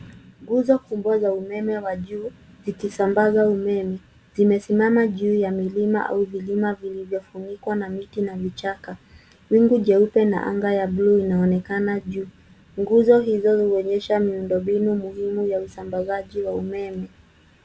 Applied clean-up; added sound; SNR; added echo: none; none; none; none.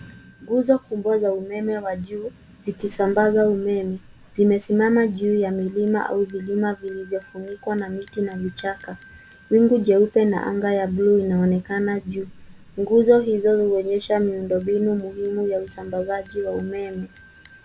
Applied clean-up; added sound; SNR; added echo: none; Bell; 17 dB; none.